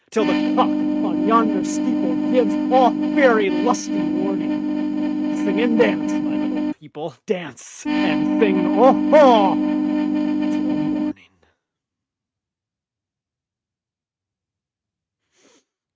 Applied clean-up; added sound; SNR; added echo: neural mask model RNNoise.